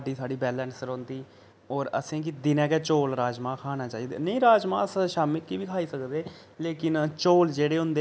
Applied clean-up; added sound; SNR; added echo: none; none; none; none.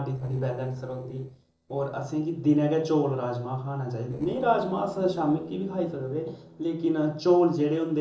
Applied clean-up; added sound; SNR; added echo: neural separator model SepFormer DNS4.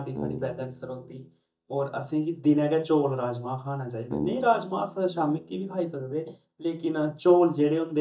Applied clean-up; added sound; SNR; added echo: neural mask model DeepFilterNet 3.